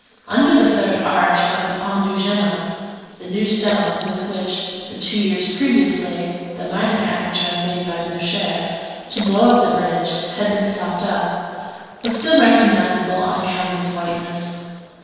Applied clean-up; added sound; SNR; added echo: neural separator model SepFormer DNS4.